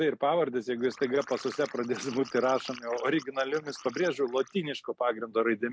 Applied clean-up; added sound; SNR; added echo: none; Liquid; 17 dB; none.